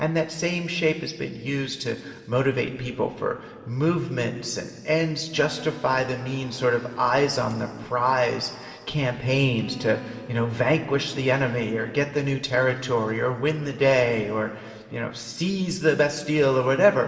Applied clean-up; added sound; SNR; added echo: none; Wind instrument, woodwind instrument; 20 dB; reverberation time 2.1 s.